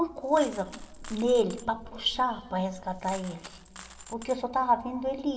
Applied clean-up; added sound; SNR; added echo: none; Coin (dropping); 20 dB; reverberation time 2.1 s.